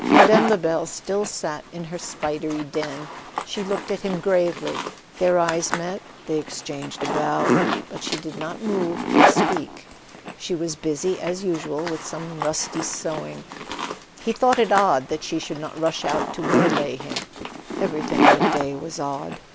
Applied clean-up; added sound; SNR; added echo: none; Zipper (clothing); 0 dB; none.